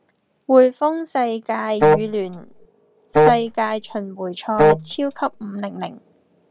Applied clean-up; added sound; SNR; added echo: none; Wind instrument, woodwind instrument; -3 dB; none.